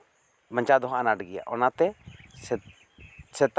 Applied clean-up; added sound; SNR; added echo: none; none; none; none.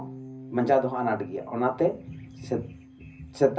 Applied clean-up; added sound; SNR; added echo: none; Bass guitar; 17 dB; reverberation time 0.4 s.